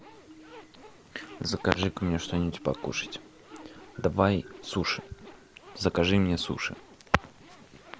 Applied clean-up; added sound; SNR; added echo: none; Marimba, xylophone + Zipper (clothing); 19 dB; none.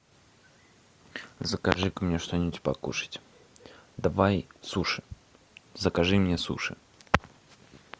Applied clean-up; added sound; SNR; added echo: none; none; none; none.